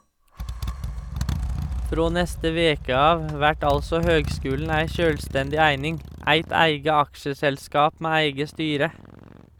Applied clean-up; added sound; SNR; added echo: none; Motorcycle; 9 dB; none.